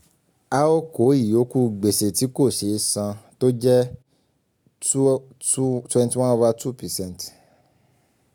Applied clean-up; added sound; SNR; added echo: none; none; none; none.